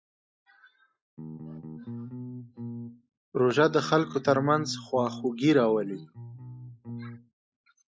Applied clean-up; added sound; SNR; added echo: classical method log-MMSE.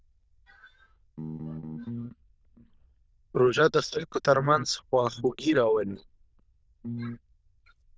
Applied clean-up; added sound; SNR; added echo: neural diffusion model UNIVERSE++.